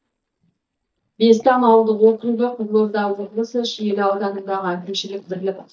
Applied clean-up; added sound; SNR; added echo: neural mask model DeepFilterNet 3.